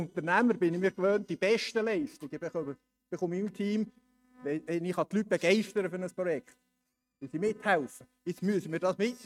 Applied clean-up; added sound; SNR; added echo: neural mask model RNNoise.